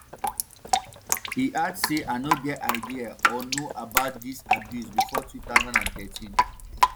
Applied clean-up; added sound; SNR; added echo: none; Drip; -5 dB; none.